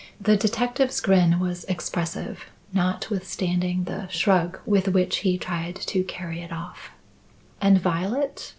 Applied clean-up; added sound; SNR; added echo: none; none; none; none.